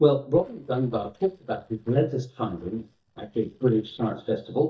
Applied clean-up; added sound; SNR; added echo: neural mask model DeepFilterNet 3.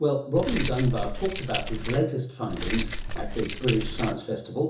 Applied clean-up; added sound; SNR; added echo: none; Keys jangling; 2 dB; reverberation time 0.7 s.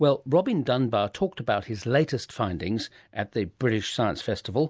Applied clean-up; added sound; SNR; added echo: none; none; none; none.